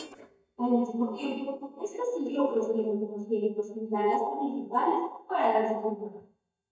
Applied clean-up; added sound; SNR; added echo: neural mask model DeepFilterNet 3.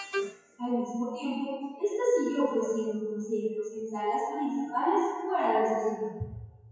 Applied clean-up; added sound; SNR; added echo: classical method WPE with log-MMSE.